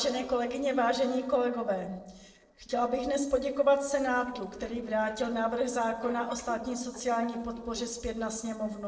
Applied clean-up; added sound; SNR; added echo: neural separator model SepFormer DNS4.